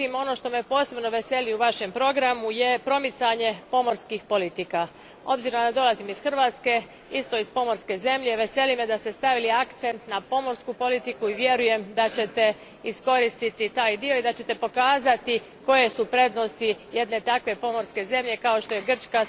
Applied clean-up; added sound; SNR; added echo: none; none; none; none.